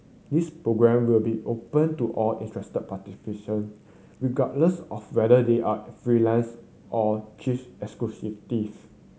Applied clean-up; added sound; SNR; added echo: none; none; none; none.